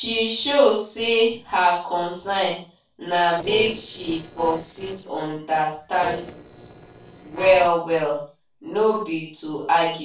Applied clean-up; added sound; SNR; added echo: neural separator model SepFormer DNS4.